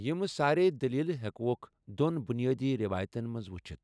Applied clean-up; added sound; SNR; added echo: none; none; none; none.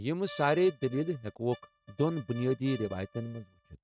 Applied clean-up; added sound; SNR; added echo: neural mask model RNNoise.